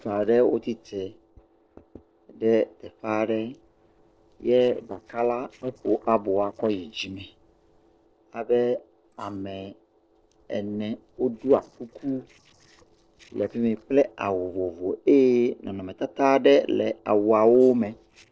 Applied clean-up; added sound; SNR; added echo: neural separator model SepFormer DNS4.